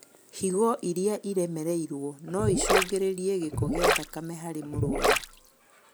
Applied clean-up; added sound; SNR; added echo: none; Gurgling; -2 dB; none.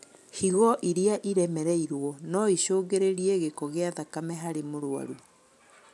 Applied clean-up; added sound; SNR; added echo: none; none; none; none.